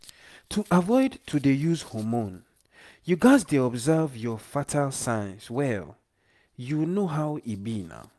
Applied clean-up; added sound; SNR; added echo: none; none; none; none.